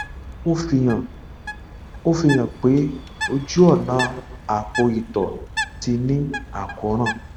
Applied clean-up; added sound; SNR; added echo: none; Bird; 11 dB; none.